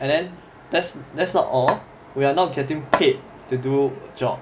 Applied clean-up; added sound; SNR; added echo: none; none; none; none.